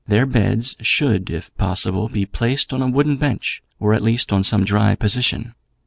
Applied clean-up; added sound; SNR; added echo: none; none; none; none.